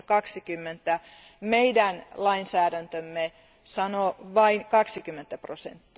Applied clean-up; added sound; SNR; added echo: none; none; none; none.